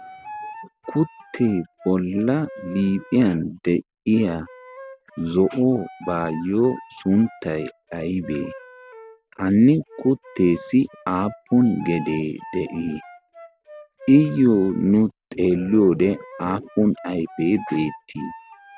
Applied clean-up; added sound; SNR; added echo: none; Wind instrument, woodwind instrument; 19 dB; none.